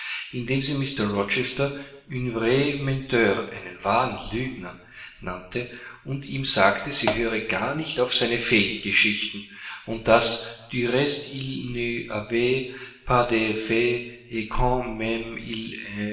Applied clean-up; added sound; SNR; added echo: none; Hi-hat; 4 dB; reverberation time 1.0 s.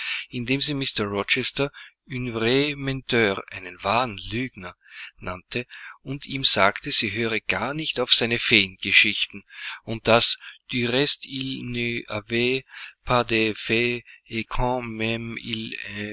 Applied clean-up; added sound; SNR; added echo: none; none; none; none.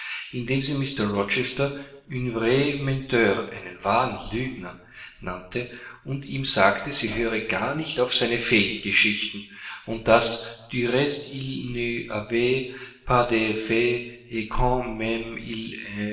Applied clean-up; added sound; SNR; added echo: neural separator model SepFormer DNS4.